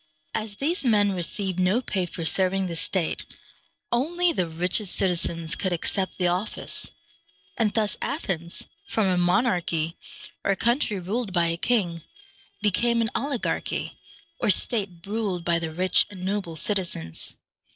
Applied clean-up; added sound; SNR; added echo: neural separator model SepFormer DNS4.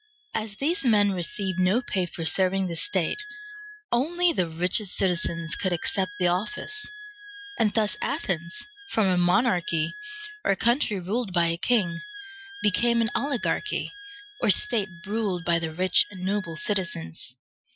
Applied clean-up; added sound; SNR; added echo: classical method Wiener filter.